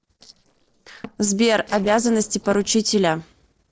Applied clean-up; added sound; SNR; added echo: neural separator model SepFormer DNS4.